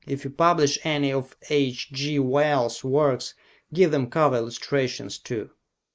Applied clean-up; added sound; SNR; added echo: neural mask model Resemble Enhance denoiser.